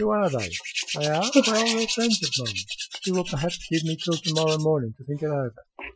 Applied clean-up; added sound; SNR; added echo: classical method Wiener filter.